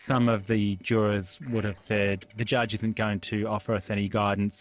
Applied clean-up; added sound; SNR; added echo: neural separator model SepFormer DNS4.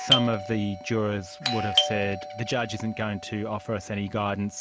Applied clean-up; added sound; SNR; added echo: none; Doorbell; 2 dB; none.